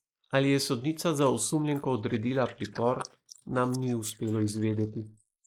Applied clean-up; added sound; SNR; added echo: neural mask model Resemble Enhance denoiser.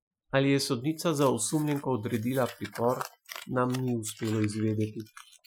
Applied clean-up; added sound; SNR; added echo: classical method Wiener filter.